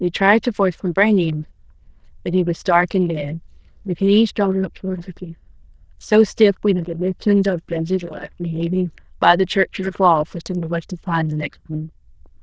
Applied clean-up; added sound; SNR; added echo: neural diffusion model UNIVERSE++.